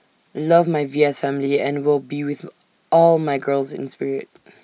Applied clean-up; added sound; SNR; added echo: none; none; none; none.